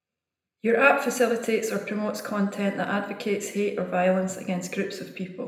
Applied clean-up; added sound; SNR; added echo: none; none; none; reverberation time 0.8 s.